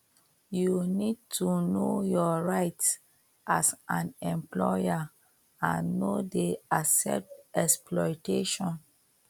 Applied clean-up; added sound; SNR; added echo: none; none; none; none.